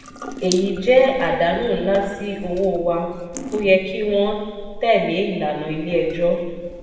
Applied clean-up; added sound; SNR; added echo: none; Drip / Sink (filling or washing) / Water tap, faucet; 14 dB; reverberation time 1.5 s.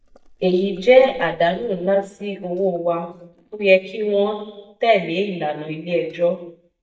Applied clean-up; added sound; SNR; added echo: neural mask model DeepFilterNet 3.